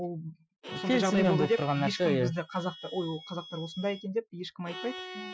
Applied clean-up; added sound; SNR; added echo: classical method Wiener filter.